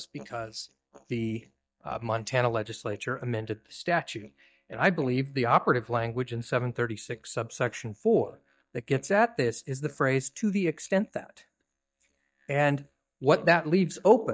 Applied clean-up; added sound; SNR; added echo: neural mask model DeepFilterNet 3.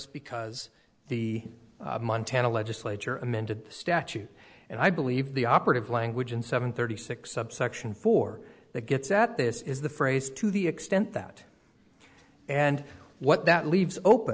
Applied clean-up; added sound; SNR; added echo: none; none; none; none.